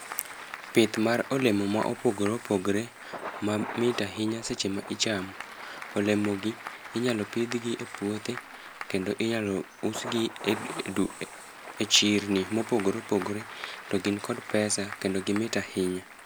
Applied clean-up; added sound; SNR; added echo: none; Applause / Crowd + Thunder; 13 dB; none.